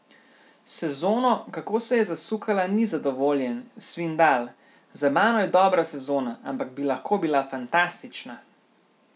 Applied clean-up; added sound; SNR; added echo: none; none; none; none.